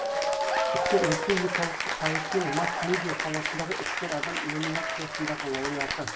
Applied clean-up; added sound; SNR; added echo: none; Applause / Cheering; -2 dB; reverberation time 0.2 s.